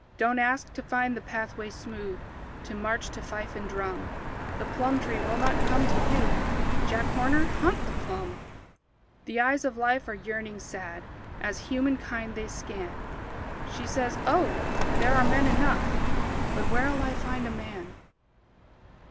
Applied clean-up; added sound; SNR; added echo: none; Car passing by; -2 dB; none.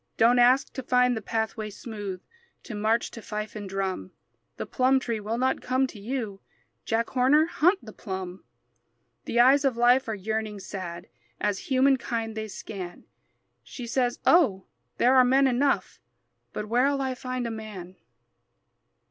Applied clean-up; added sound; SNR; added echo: none; none; none; none.